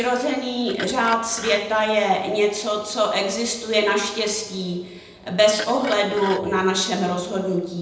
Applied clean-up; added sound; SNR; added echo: none; Glass; 16 dB; reverberation time 0.8 s.